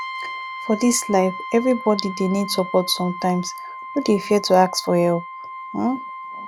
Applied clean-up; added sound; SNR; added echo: none; Brass instrument; 11 dB; none.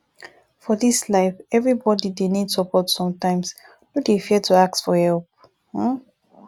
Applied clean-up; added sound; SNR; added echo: none; none; none; none.